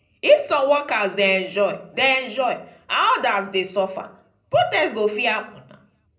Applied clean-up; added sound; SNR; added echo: none; none; none; reverberation time 0.5 s.